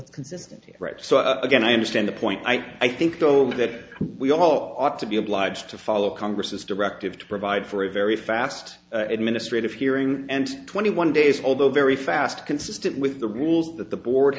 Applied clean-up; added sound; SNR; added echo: none; none; none; none.